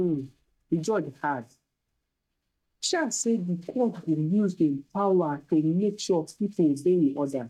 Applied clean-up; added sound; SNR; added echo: neural mask model DeepFilterNet 3.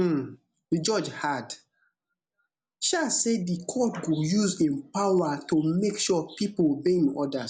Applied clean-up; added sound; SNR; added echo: none; none; none; none.